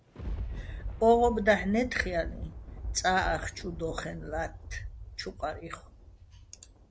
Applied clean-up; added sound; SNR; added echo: none; Thunder; 9 dB; none.